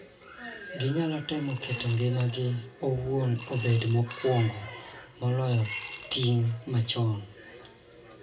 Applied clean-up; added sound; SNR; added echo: none; Coin (dropping) / Glass; 13 dB; reverberation time 0.2 s.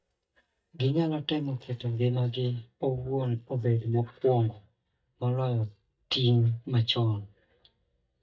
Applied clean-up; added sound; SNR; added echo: neural mask model DeepFilterNet 3.